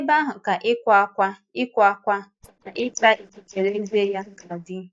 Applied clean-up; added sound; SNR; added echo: neural mask model DeepFilterNet 3.